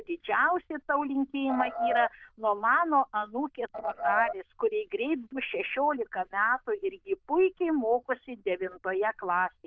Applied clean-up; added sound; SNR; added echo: neural diffusion model UNIVERSE++.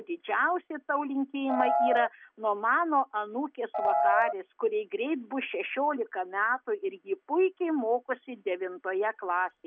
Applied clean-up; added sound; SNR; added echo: none; Piano; -4 dB; none.